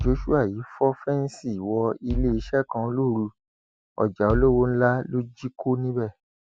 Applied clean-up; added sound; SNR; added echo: none; Bass drum; 10 dB; none.